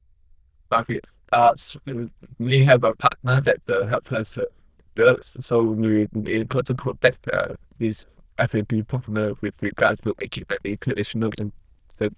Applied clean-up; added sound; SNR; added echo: neural diffusion model UNIVERSE++.